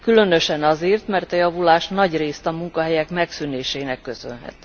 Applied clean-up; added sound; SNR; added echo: none; none; none; none.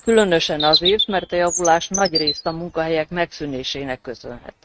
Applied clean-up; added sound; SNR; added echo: neural mask model RNNoise.